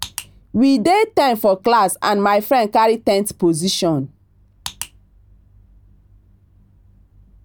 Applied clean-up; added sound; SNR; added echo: none; none; none; none.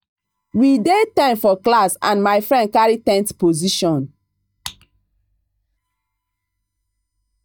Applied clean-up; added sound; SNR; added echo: neural mask model DeepFilterNet 3.